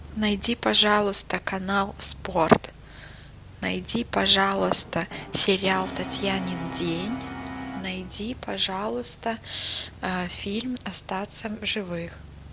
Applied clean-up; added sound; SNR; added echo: none; Purr + Brass instrument; 13 dB; none.